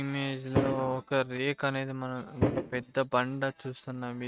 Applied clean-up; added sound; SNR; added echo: neural mask model RNNoise.